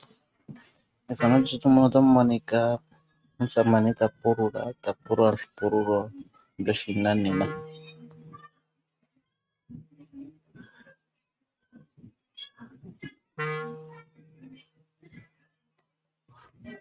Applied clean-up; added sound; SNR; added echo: neural mask model RNNoise.